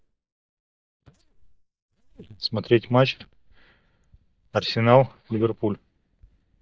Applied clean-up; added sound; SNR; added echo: neural mask model DeepFilterNet 3.